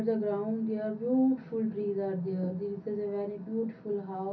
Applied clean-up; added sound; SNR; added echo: none; none; none; reverberation time 0.3 s.